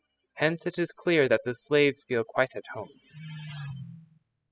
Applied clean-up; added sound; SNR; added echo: classical method spectral subtraction.